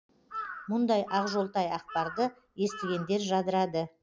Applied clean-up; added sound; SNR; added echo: none; Bird vocalization, bird call, bird song / Crow; 12 dB; none.